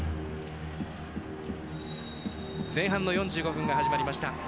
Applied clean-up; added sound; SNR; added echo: none; Musical instrument; 6 dB; none.